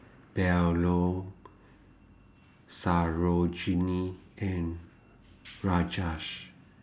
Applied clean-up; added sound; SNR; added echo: none; none; none; none.